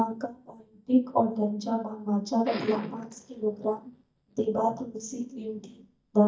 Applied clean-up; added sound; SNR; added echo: neural mask model DeepFilterNet 3.